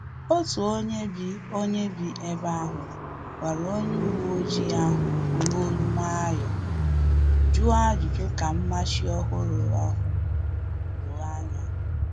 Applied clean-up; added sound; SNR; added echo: none; Car; -4 dB; none.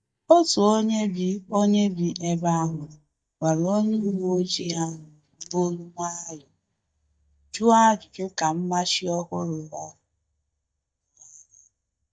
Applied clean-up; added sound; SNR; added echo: neural mask model DeepFilterNet 3.